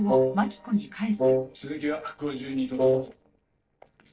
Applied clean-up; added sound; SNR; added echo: neural separator model SepFormer DNS4.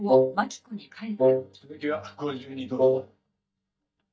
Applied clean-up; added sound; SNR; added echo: neural mask model DeepFilterNet 3.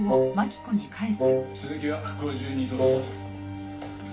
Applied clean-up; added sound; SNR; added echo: none; Wind instrument, woodwind instrument; -4 dB; reverberation time 0.2 s.